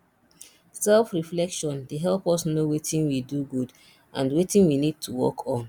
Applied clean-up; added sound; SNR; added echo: none; none; none; none.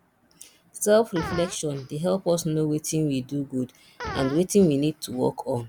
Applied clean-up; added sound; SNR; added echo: none; Fart; 15 dB; none.